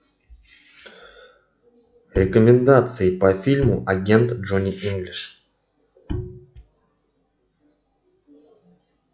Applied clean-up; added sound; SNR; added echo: classical method log-MMSE.